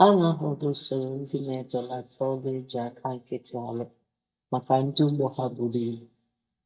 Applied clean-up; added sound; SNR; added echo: neural mask model DeepFilterNet 3.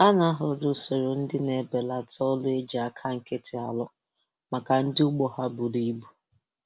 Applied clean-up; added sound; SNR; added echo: none; none; none; none.